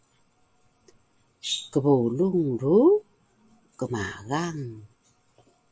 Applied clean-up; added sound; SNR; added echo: none; none; none; none.